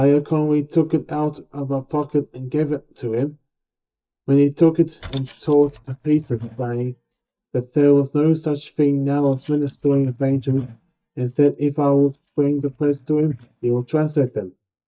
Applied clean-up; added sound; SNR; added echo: neural mask model DeepFilterNet 3.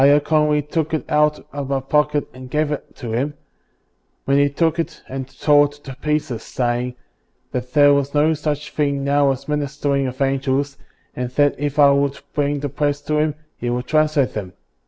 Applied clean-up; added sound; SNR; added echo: none; none; none; none.